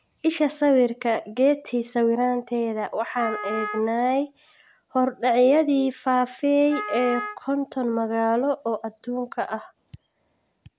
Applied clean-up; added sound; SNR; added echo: none; Wind instrument, woodwind instrument; 10 dB; none.